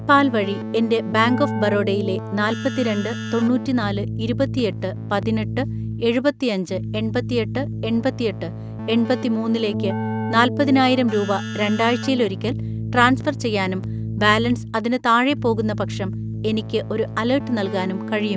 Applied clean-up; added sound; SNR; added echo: none; Keyboard (musical); 6 dB; none.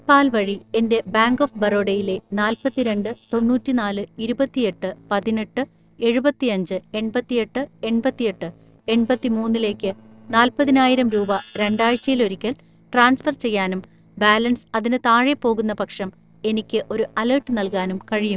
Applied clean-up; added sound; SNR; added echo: neural separator model SepFormer DNS4.